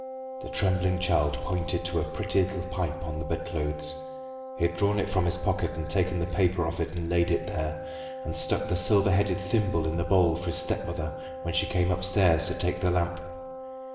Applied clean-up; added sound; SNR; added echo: none; Wind instrument, woodwind instrument; 11 dB; reverberation time 1.0 s.